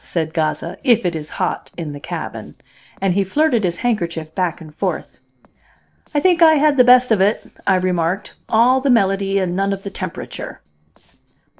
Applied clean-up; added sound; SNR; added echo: neural separator model SepFormer DNS4.